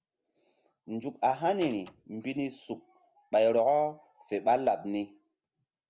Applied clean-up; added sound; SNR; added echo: none; Door; 15 dB; none.